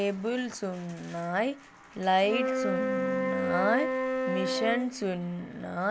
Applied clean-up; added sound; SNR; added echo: none; Wind instrument, woodwind instrument; 0 dB; none.